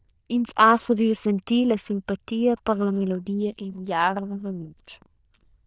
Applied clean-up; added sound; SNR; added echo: neural diffusion model UNIVERSE++.